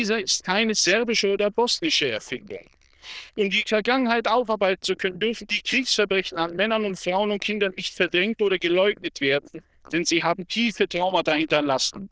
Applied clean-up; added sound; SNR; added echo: neural diffusion model UNIVERSE++.